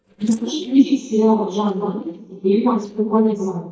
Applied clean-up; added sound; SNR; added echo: neural mask model DeepFilterNet 3.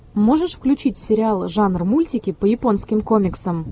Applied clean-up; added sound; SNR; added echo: none; none; none; none.